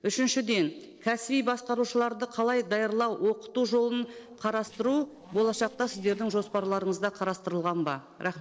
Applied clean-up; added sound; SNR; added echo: neural separator model SepFormer DNS4.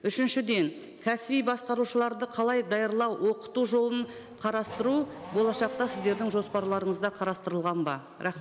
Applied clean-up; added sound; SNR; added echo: none; Race car, auto racing / Accelerating, revving, vroom; 14 dB; none.